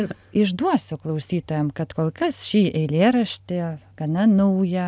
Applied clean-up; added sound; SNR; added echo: none; none; none; none.